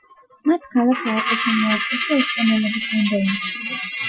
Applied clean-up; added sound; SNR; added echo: classical method Wiener filter.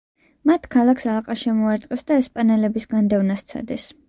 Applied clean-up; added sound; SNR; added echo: none; none; none; none.